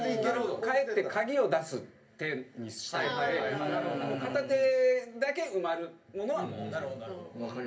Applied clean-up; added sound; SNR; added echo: none; none; none; reverberation time 0.3 s.